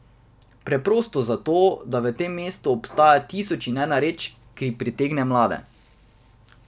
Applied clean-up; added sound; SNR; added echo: none; none; none; none.